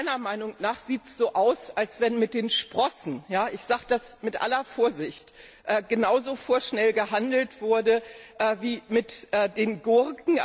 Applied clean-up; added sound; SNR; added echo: none; none; none; none.